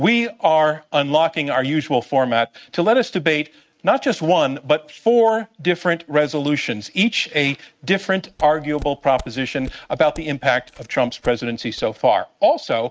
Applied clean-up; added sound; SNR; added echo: neural mask model RNNoise.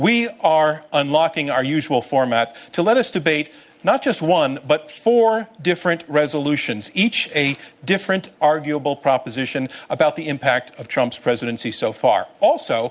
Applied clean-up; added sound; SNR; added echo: none; none; none; none.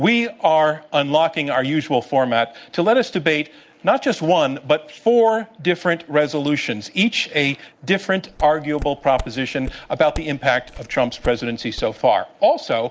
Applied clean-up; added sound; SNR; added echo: neural mask model Resemble Enhance denoiser.